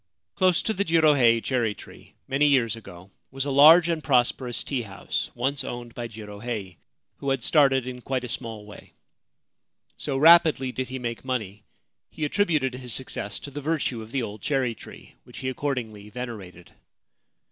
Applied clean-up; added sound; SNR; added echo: none; none; none; none.